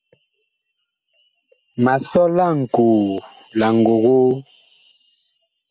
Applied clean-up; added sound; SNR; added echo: none; none; none; none.